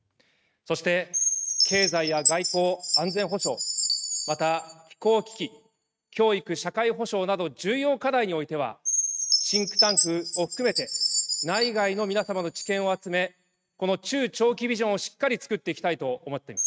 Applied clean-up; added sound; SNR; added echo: neural mask model RNNoise.